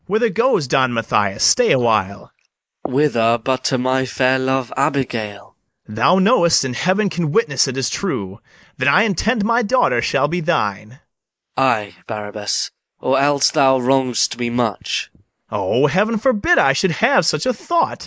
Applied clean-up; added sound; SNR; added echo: neural mask model Resemble Enhance denoiser.